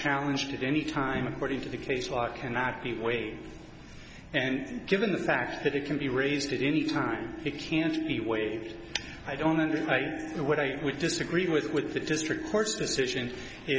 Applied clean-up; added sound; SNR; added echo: none; none; none; none.